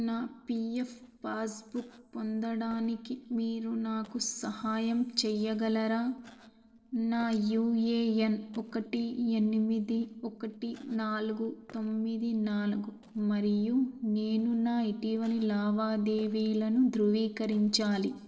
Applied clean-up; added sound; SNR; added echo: neural separator model SepFormer DNS4.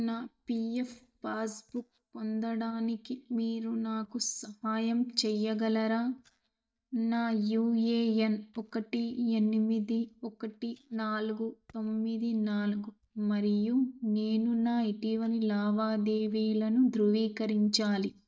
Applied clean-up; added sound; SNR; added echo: neural mask model DeepFilterNet 3.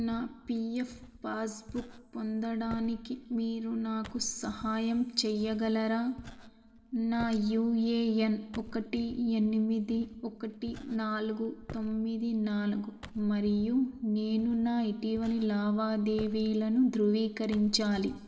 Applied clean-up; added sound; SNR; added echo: none; Walk, footsteps; 19 dB; reverberation time 2.4 s.